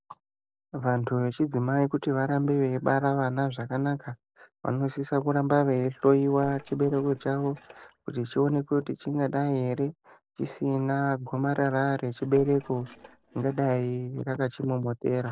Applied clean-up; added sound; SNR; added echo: neural separator model SepFormer DNS4.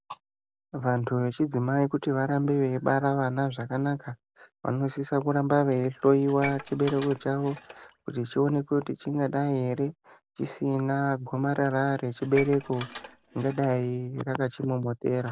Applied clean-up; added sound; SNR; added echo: none; Dishes, pots, and pans; 16 dB; none.